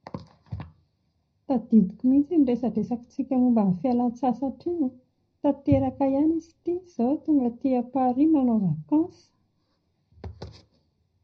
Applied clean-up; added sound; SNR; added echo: none; none; none; reverberation time 0.3 s.